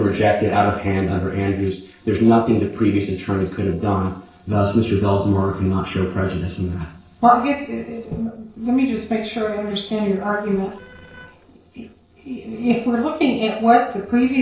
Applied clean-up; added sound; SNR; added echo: neural separator model SepFormer DNS4.